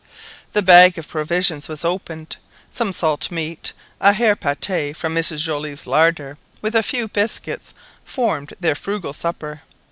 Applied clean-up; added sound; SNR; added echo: none; none; none; none.